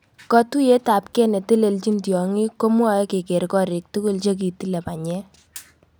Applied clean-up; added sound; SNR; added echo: none; none; none; none.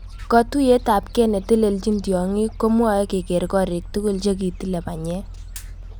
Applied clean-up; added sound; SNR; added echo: none; Gull, seagull; 14 dB; none.